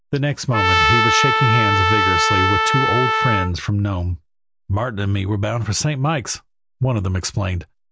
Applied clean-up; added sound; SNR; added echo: none; Trumpet; -3 dB; none.